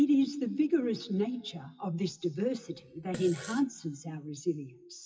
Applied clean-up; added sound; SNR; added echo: classical method WPE with log-MMSE.